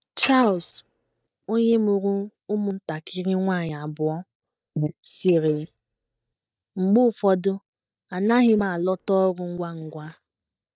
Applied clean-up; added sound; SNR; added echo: neural mask model DeepFilterNet 3.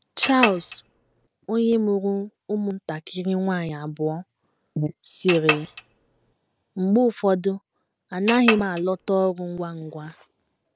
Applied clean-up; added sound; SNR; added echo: none; Chink, clink; 4 dB; none.